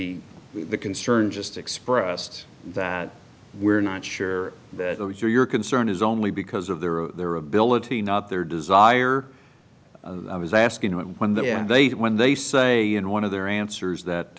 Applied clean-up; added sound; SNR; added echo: none; none; none; none.